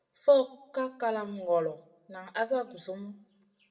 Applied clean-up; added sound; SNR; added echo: none; none; none; reverberation time 0.5 s.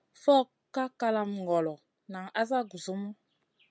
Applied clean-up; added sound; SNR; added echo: none; none; none; none.